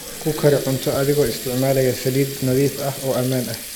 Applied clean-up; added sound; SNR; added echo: none; Water tap, faucet; 11 dB; none.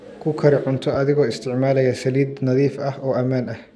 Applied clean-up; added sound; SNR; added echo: none; none; none; none.